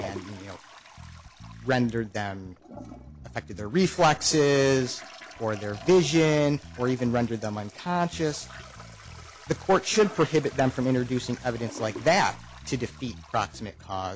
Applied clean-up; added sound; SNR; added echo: none; Toilet flush + Bass guitar; 17 dB; none.